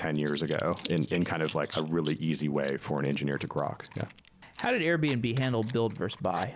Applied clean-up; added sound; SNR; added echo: none; Coin (dropping) / Zipper (clothing); 18 dB; none.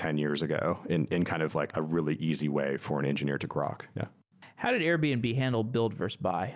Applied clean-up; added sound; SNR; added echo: none; none; none; none.